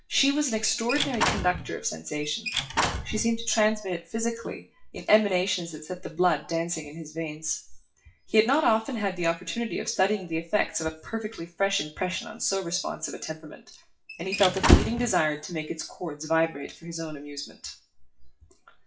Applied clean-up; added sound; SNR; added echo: classical method WPE with log-MMSE.